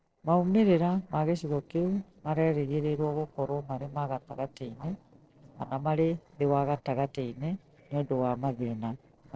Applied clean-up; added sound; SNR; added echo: neural separator model SepFormer DNS4.